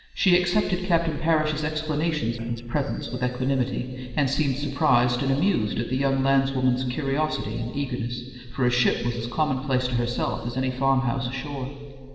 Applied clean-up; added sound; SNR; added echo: neural separator model SepFormer DNS4.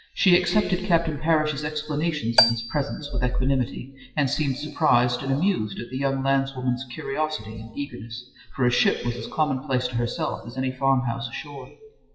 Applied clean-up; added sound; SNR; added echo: classical method WPE with log-MMSE.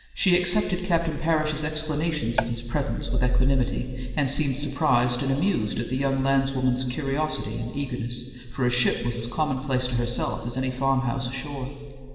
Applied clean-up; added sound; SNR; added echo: none; Marimba, xylophone; 2 dB; reverberation time 1.6 s.